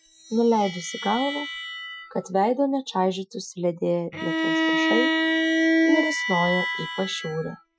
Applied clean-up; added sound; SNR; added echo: classical method Wiener filter.